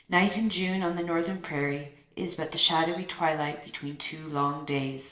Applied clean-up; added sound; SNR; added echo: neural separator model SepFormer DNS4.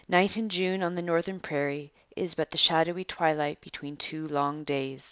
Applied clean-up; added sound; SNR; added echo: none; none; none; none.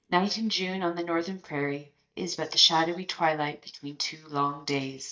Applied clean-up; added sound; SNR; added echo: neural mask model DeepFilterNet 3.